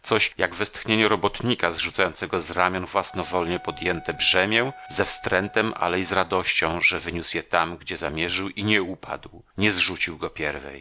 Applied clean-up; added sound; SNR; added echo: none; Wind instrument, woodwind instrument; 19 dB; none.